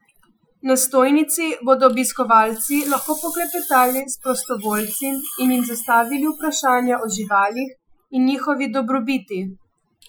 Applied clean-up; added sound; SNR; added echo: classical method Wiener filter.